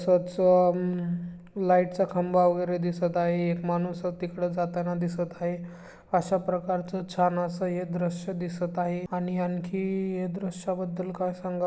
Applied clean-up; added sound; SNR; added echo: none; none; none; none.